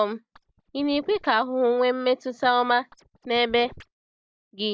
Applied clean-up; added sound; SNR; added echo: neural mask model DeepFilterNet 3.